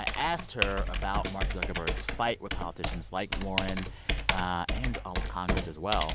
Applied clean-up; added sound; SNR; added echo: none; Computer keyboard; -2 dB; none.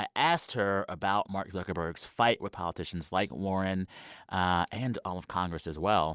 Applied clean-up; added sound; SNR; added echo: none; none; none; none.